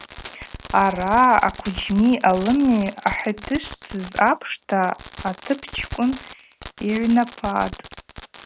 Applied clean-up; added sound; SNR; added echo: none; Fireworks; 14 dB; none.